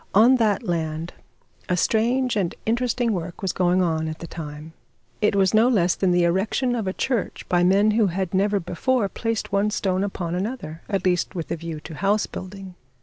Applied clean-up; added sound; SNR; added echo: none; none; none; none.